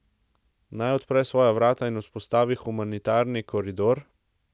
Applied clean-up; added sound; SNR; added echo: none; none; none; none.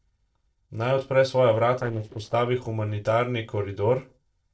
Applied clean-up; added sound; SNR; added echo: neural separator model SepFormer DNS4.